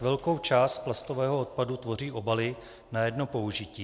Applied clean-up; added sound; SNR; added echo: none; none; none; none.